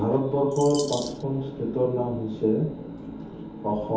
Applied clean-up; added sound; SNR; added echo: none; Bird vocalization, bird call, bird song; 11 dB; reverberation time 0.6 s.